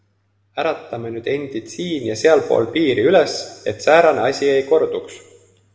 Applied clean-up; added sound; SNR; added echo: none; none; none; reverberation time 1.2 s.